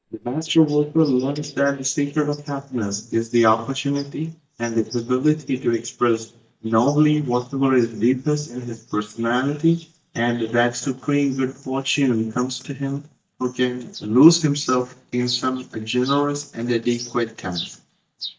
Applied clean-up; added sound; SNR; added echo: neural mask model DeepFilterNet 3.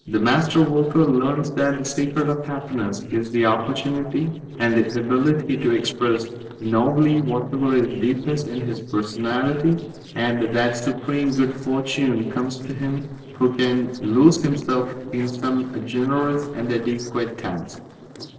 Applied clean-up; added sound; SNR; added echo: neural separator model SepFormer DNS4.